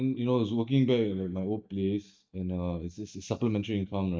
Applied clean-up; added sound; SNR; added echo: neural mask model DeepFilterNet 3.